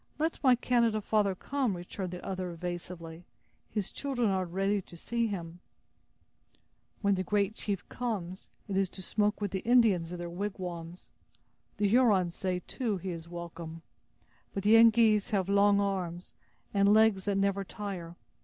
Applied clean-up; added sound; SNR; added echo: none; none; none; none.